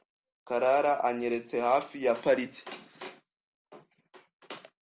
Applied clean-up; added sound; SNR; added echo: none; none; none; none.